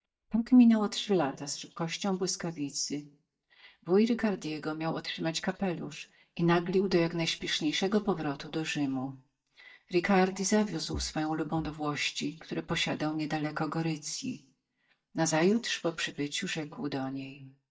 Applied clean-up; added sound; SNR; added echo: neural mask model DeepFilterNet 3.